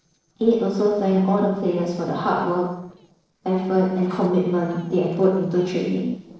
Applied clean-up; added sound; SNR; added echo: neural separator model SepFormer DNS4.